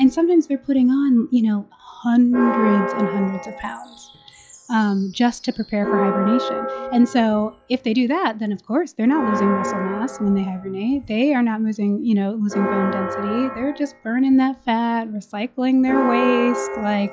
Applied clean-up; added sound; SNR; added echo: classical method log-MMSE.